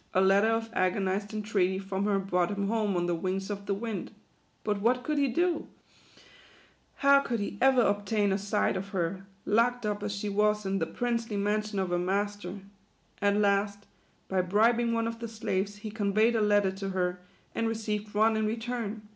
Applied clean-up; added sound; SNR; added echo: none; none; none; none.